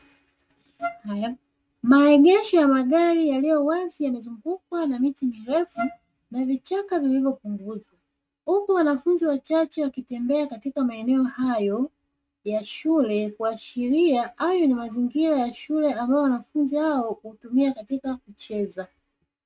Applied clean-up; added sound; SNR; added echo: neural mask model RNNoise.